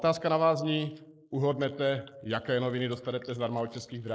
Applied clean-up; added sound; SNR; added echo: neural mask model Resemble Enhance denoiser.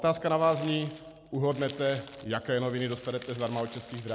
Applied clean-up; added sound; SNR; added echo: none; Crumpling, crinkling; 18 dB; none.